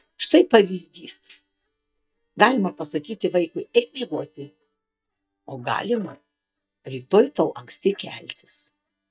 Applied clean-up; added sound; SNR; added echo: neural mask model DeepFilterNet 3.